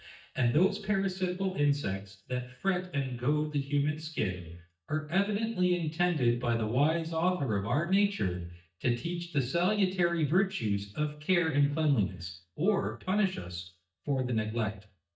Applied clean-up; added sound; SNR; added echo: neural mask model DeepFilterNet 3.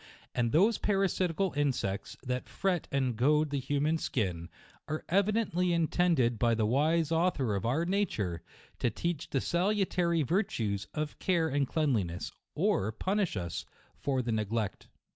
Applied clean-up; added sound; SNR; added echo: none; none; none; none.